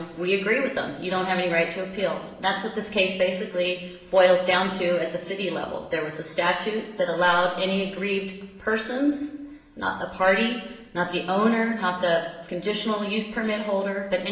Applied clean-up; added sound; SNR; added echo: none; none; none; reverberation time 1.0 s.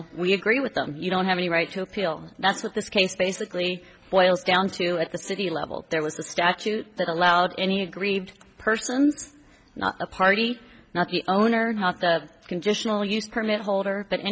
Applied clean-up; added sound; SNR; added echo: none; none; none; none.